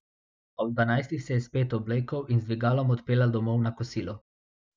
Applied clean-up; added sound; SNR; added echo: none; none; none; none.